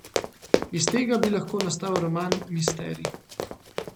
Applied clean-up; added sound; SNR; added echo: none; Run; 2 dB; none.